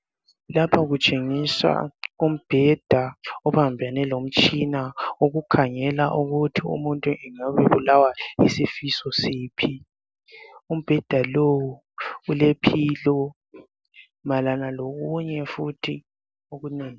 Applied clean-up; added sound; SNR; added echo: none; none; none; none.